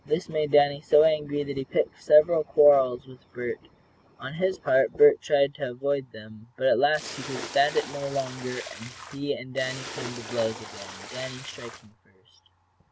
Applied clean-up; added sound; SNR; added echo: none; Splash, splatter; 13 dB; none.